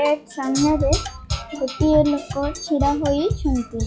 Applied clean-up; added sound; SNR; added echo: classical method log-MMSE.